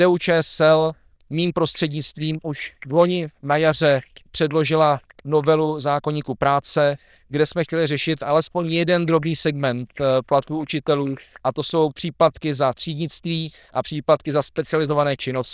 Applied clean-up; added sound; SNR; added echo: neural diffusion model UNIVERSE++.